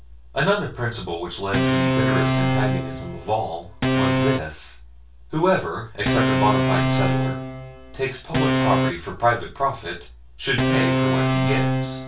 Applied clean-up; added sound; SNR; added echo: none; Organ; -3 dB; reverberation time 0.2 s.